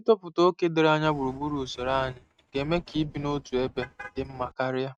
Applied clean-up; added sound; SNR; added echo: neural mask model RNNoise.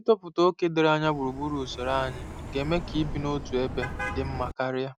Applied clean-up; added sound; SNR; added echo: none; Car passing by; 8 dB; none.